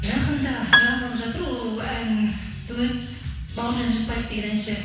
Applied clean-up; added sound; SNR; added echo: none; Piano; -1 dB; reverberation time 1.1 s.